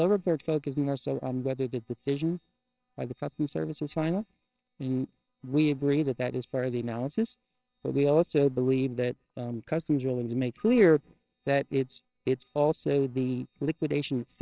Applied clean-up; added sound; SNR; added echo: neural separator model SepFormer WHAMR!.